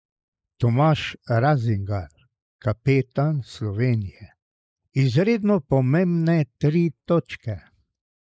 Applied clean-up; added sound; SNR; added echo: neural mask model Resemble Enhance denoiser.